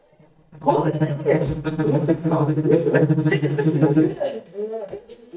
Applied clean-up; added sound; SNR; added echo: neural mask model DeepFilterNet 3.